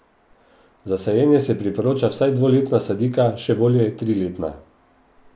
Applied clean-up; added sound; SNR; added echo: none; none; none; none.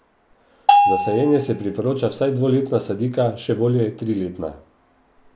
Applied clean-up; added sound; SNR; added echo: none; Bell; -4 dB; none.